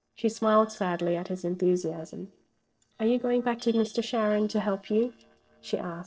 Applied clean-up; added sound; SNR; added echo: neural separator model SepFormer DNS4.